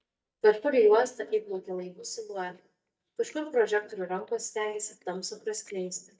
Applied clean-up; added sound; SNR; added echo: neural mask model DeepFilterNet 3.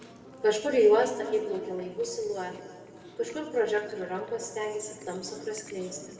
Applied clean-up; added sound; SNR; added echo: none; Chewing, mastication; 18 dB; reverberation time 2.0 s.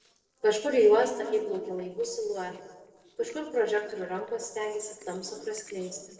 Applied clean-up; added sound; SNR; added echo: neural separator model SepFormer DNS4.